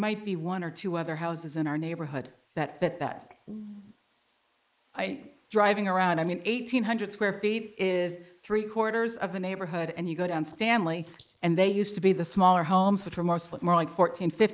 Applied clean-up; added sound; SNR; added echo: neural mask model Resemble Enhance denoiser.